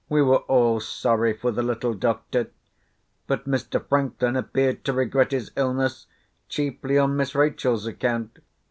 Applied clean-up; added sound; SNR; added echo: none; none; none; none.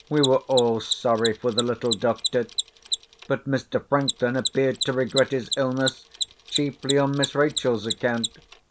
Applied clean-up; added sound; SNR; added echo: none; Mechanisms; 8 dB; none.